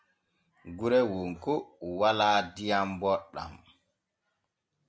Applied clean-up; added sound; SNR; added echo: none; none; none; none.